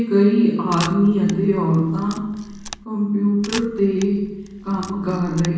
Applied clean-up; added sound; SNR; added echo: none; Camera; 17 dB; reverberation time 1.2 s.